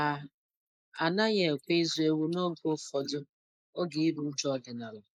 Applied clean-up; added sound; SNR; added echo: neural mask model Resemble Enhance denoiser.